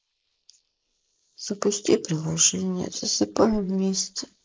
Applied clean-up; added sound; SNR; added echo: neural mask model Resemble Enhance denoiser.